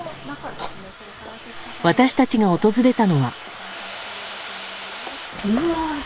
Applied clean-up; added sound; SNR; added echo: none; Domestic sounds, home sounds; 12 dB; none.